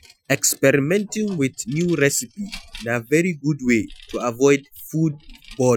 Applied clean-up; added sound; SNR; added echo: classical method Wiener filter.